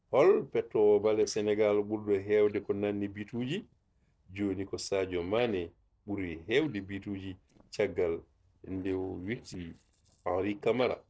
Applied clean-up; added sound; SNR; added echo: neural separator model SepFormer DNS4.